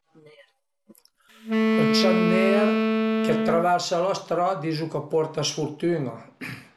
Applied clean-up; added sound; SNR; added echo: none; Wind instrument, woodwind instrument; -3 dB; none.